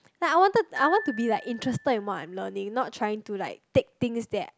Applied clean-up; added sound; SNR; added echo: none; Glockenspiel; 15 dB; none.